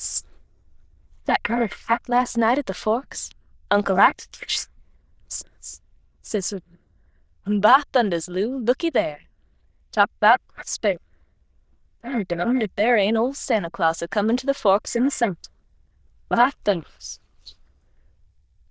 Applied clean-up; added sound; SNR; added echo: neural diffusion model UNIVERSE++.